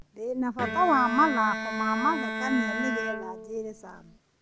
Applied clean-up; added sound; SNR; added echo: none; Bowed string instrument; 5 dB; none.